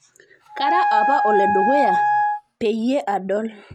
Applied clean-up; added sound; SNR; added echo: neural mask model RNNoise.